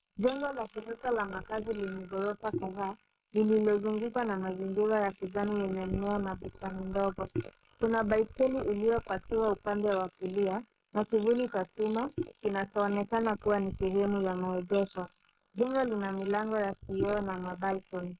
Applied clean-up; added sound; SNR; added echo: neural mask model Resemble Enhance denoiser.